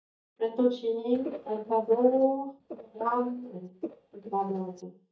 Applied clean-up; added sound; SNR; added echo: neural mask model DeepFilterNet 3.